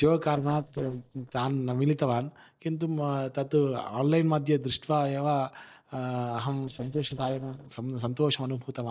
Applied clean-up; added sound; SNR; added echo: neural separator model SepFormer DNS4.